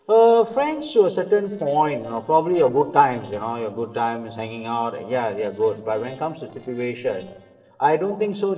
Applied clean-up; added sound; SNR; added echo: neural separator model SepFormer DNS4.